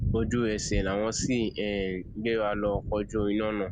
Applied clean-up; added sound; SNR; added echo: none; Thunder; 7 dB; none.